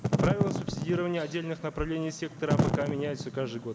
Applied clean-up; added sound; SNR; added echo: none; Wind / Fire; -1 dB; none.